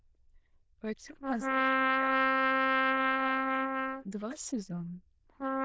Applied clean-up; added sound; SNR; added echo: neural diffusion model UNIVERSE++.